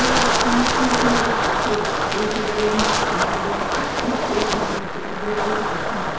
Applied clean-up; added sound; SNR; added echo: none; Wind; -5 dB; reverberation time 0.5 s.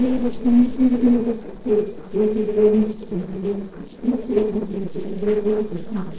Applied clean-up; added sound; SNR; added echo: neural separator model SepFormer DNS4.